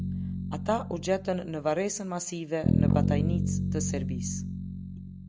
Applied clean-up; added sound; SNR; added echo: none; Bass guitar; -3 dB; none.